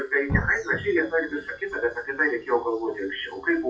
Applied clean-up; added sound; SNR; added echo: classical method WPE with log-MMSE.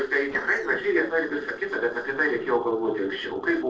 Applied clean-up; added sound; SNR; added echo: neural separator model SepFormer DNS4.